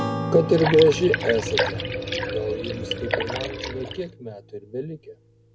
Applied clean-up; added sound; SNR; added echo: none; Liquid + Acoustic guitar / Strum; 4 dB; none.